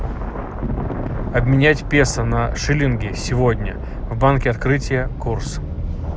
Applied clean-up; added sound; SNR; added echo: none; Thunder; 11 dB; none.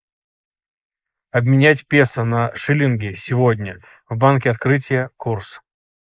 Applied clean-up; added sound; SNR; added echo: neural mask model Resemble Enhance denoiser.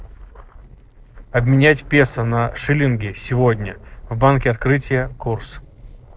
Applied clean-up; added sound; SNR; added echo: neural separator model SepFormer DNS4.